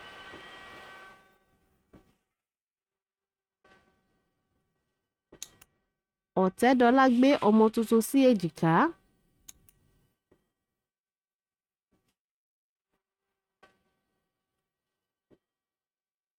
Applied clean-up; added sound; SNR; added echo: neural mask model RNNoise.